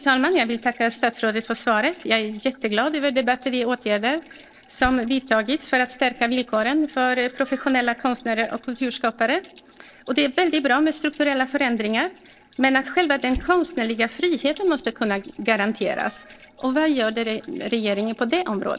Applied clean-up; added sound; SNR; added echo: neural separator model SepFormer DNS4.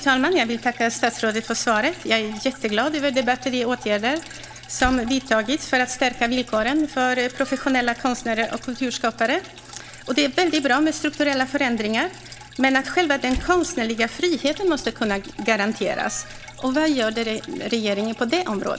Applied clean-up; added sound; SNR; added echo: none; Slam + Drip; 16 dB; none.